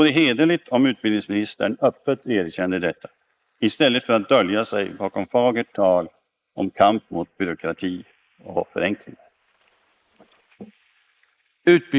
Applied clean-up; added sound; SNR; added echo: neural mask model Resemble Enhance denoiser.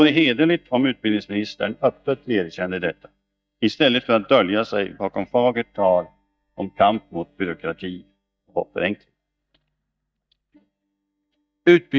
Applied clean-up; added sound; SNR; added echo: neural mask model DeepFilterNet 3.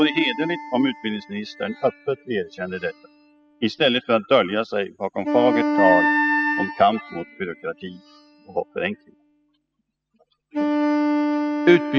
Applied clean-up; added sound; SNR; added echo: classical method spectral subtraction.